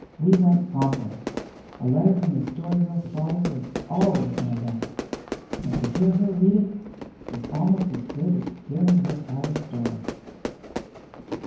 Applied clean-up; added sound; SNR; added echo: none; Fire / Fireworks; 10 dB; reverberation time 0.9 s.